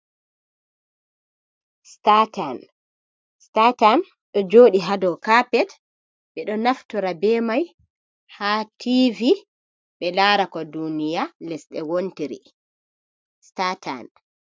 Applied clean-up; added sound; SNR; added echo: none; none; none; none.